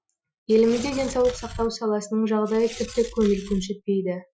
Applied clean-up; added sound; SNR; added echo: classical method Wiener filter.